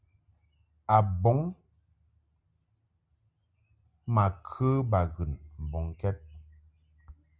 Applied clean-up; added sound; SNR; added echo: none; none; none; none.